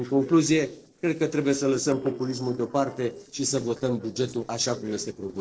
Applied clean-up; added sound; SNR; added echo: neural separator model SepFormer DNS4.